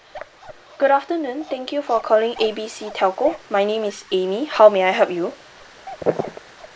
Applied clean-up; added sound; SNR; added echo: neural mask model Resemble Enhance denoiser.